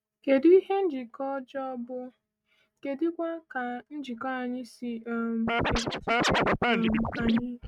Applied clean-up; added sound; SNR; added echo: neural mask model RNNoise.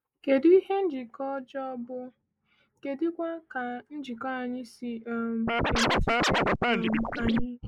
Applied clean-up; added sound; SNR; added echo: neural mask model Resemble Enhance denoiser.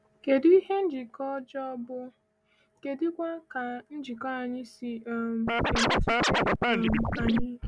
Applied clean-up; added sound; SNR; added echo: none; Scratching (performance technique); -4 dB; none.